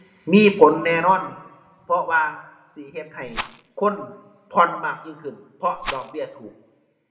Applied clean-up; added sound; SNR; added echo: none; Rattle; 13 dB; reverberation time 0.8 s.